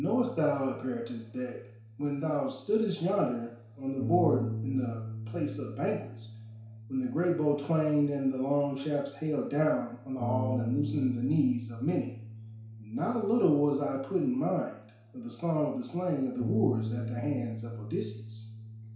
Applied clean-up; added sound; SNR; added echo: none; Bass guitar; 8 dB; reverberation time 0.6 s.